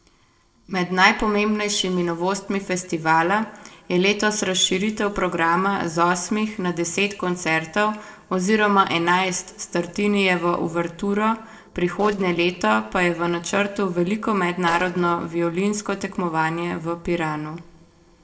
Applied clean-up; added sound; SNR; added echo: neural separator model SepFormer DNS4.